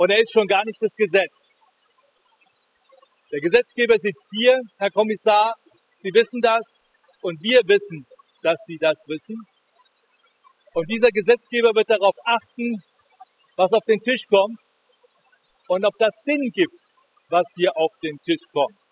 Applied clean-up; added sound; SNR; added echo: classical method spectral subtraction.